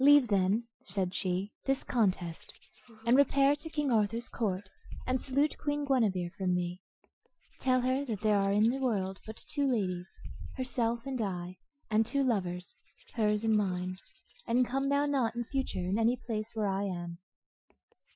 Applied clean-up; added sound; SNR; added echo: classical method Wiener filter.